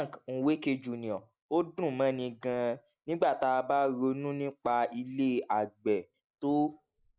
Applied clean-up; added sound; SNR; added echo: neural mask model Resemble Enhance denoiser.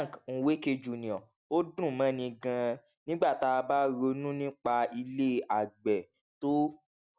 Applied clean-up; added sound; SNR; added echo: none; none; none; none.